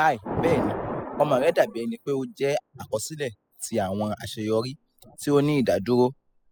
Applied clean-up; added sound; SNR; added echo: classical method spectral subtraction.